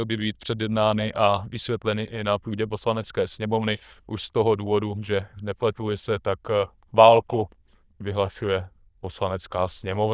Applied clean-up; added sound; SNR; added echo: neural diffusion model UNIVERSE++.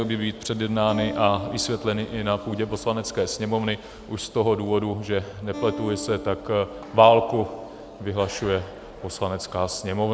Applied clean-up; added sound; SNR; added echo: none; Acoustic guitar; 16 dB; none.